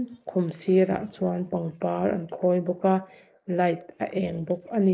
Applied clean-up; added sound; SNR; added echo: neural mask model Resemble Enhance denoiser.